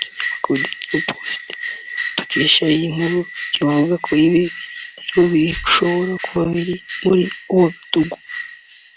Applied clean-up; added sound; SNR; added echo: none; Bell; 11 dB; none.